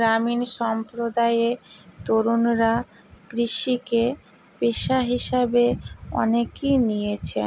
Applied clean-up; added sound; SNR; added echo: none; none; none; none.